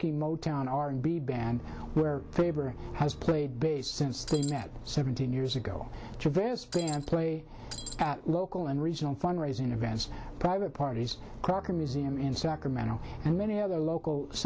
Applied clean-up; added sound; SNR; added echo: none; Shatter + Bowed string instrument; 15 dB; none.